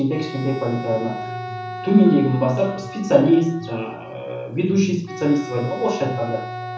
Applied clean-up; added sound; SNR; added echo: none; Wind instrument, woodwind instrument; 13 dB; reverberation time 0.7 s.